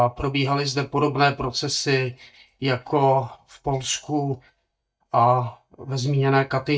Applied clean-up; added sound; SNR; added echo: neural mask model DeepFilterNet 3.